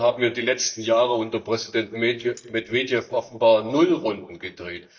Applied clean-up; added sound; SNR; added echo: neural mask model DeepFilterNet 3.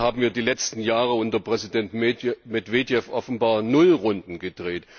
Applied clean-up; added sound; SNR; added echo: none; none; none; none.